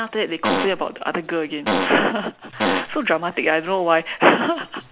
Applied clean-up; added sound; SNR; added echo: none; Fart; 1 dB; none.